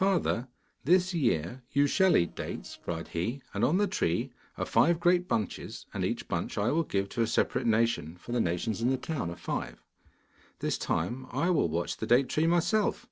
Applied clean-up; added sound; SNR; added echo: neural separator model SepFormer DNS4.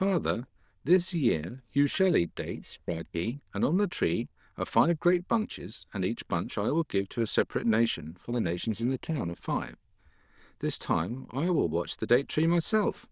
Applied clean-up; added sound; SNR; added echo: neural diffusion model UNIVERSE++.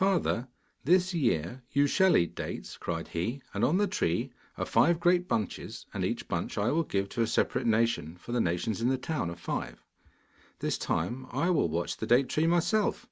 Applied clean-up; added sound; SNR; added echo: none; none; none; none.